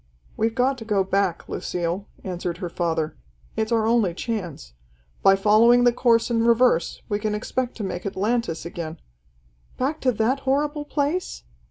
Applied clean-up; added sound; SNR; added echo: none; none; none; none.